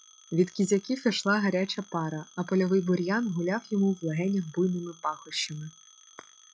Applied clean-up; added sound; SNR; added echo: classical method log-MMSE.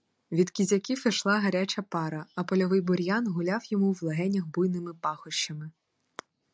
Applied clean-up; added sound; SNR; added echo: none; none; none; none.